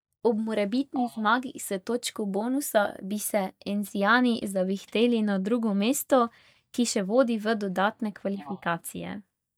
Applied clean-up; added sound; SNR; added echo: neural mask model DeepFilterNet 3.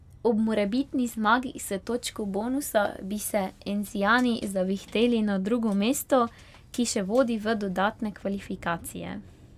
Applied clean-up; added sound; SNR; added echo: none; none; none; none.